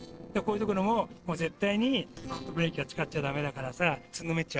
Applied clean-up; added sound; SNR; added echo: neural separator model SepFormer DNS4.